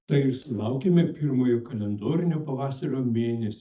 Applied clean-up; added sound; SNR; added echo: neural mask model DeepFilterNet 3.